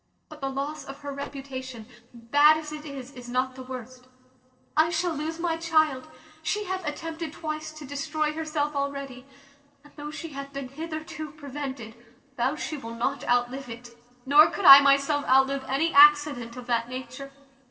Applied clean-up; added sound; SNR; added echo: neural separator model SepFormer DNS4.